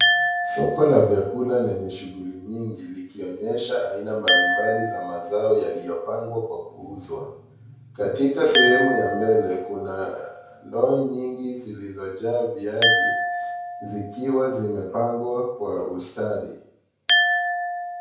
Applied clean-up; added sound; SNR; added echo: none; Glass; 2 dB; reverberation time 0.5 s.